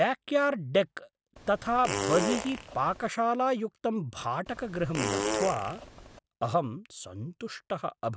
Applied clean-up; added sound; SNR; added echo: none; Fart; 4 dB; none.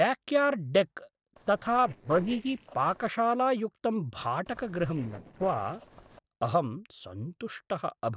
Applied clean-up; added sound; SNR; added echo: neural separator model SepFormer DNS4.